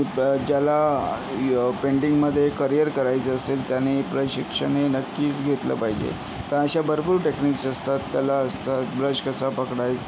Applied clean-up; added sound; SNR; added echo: none; none; none; none.